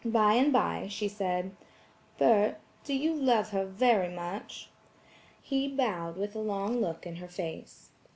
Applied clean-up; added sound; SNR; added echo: none; none; none; none.